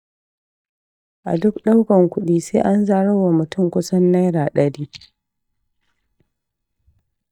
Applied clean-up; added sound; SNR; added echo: neural mask model DeepFilterNet 3.